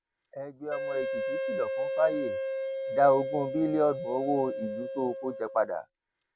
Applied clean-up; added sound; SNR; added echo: none; Wind instrument, woodwind instrument; 4 dB; none.